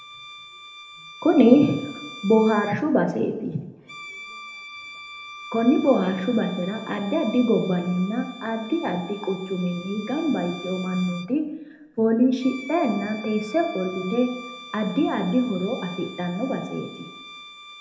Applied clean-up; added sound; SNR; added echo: none; Bowed string instrument; 17 dB; reverberation time 0.8 s.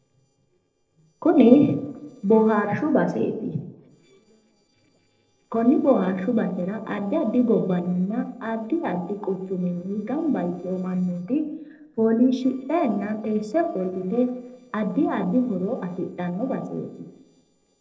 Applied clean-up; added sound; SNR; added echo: neural separator model SepFormer DNS4.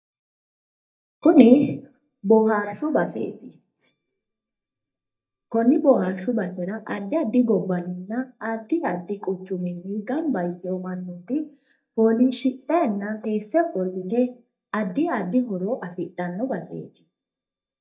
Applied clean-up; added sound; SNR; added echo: neural mask model DeepFilterNet 3.